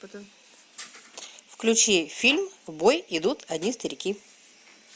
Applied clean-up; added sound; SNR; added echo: none; none; none; none.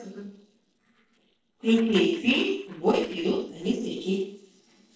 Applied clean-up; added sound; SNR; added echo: neural separator model SepFormer DNS4.